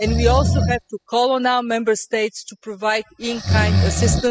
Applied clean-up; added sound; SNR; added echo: classical method spectral subtraction.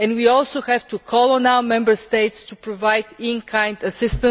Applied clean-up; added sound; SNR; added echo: none; none; none; none.